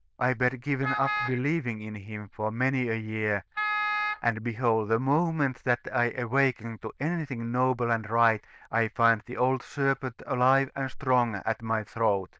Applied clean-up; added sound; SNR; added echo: neural diffusion model UNIVERSE++.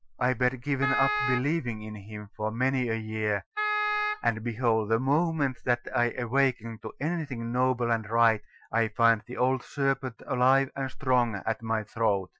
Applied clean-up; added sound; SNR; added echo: classical method Wiener filter.